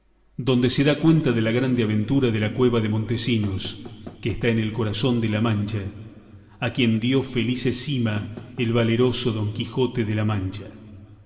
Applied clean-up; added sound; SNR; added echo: none; Knock / Wood; 20 dB; reverberation time 2.0 s.